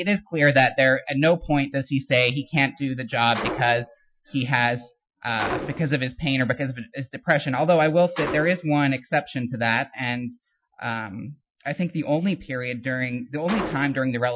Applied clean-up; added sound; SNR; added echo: classical method Wiener filter.